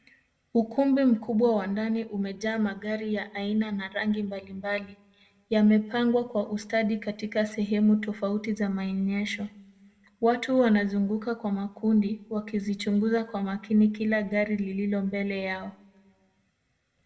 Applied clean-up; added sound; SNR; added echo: none; none; none; reverberation time 0.7 s.